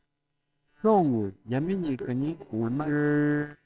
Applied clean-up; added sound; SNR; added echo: neural separator model SepFormer WHAMR!.